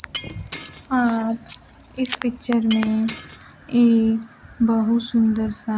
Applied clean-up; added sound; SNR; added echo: none; Shatter; 17 dB; none.